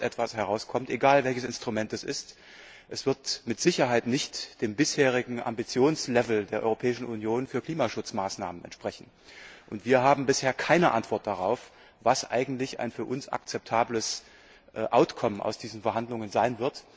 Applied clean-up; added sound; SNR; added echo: none; none; none; none.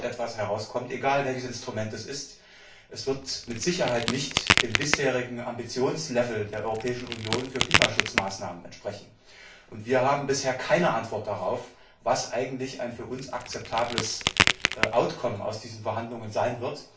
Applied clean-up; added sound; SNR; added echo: none; Crack; -1 dB; reverberation time 0.3 s.